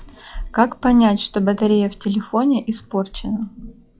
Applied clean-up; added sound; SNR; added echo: classical method log-MMSE.